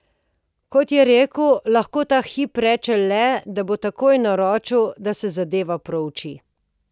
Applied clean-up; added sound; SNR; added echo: none; none; none; none.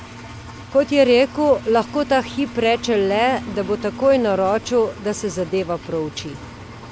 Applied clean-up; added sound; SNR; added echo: none; Engine; 15 dB; none.